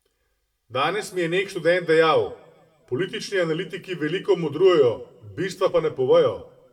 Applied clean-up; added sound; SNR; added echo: none; none; none; reverberation time 0.6 s.